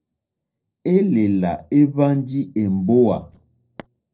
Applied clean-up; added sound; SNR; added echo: neural separator model SepFormer DNS4.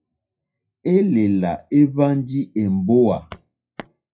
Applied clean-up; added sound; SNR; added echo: classical method WPE with log-MMSE.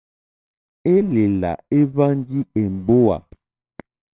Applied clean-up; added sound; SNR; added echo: neural separator model SepFormer WHAMR!.